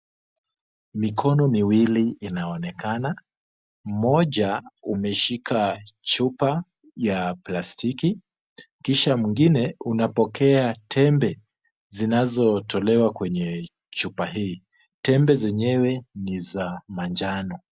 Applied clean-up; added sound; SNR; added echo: none; none; none; none.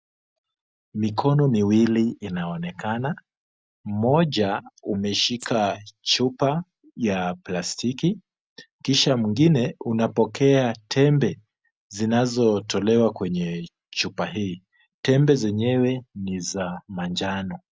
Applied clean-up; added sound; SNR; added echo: none; Rattle (instrument); 19 dB; none.